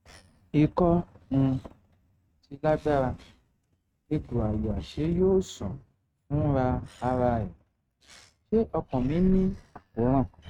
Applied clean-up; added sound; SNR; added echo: neural mask model RNNoise.